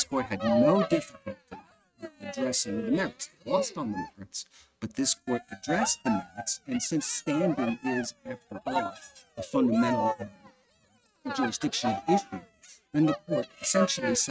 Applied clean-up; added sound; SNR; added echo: neural mask model RNNoise.